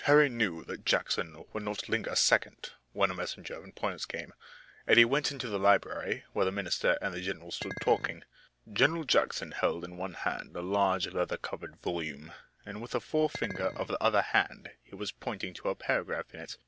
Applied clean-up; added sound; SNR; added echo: none; Chink, clink; 12 dB; none.